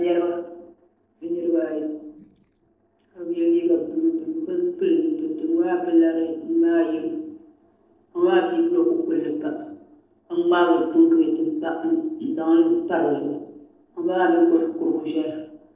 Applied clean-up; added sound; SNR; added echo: neural separator model SepFormer DNS4.